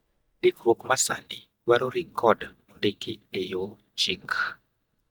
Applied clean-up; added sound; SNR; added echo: neural mask model DeepFilterNet 3.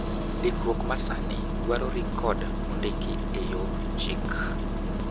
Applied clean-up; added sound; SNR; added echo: none; Engine starting; -5 dB; none.